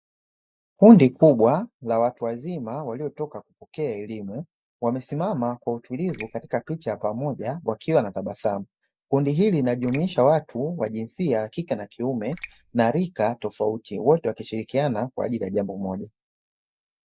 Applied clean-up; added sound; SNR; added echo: neural mask model DeepFilterNet 3.